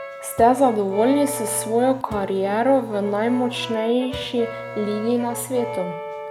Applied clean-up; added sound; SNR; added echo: none; Brass instrument + Printer; 11 dB; none.